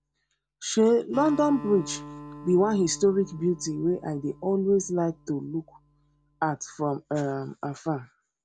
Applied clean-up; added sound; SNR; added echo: none; Acoustic guitar; 18 dB; none.